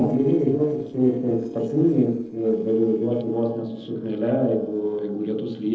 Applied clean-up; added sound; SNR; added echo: neural separator model SepFormer DNS4.